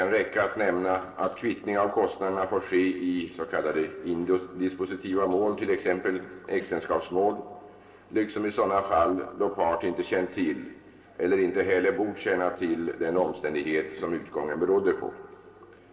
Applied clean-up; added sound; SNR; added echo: neural separator model SepFormer DNS4.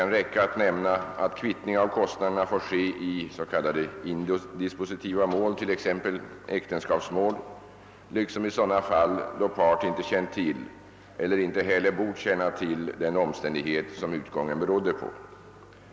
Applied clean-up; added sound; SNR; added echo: none; none; none; none.